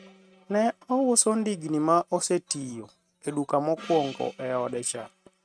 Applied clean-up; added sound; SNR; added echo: neural mask model RNNoise.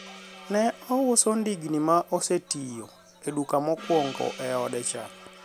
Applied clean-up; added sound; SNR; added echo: none; Gong; 19 dB; none.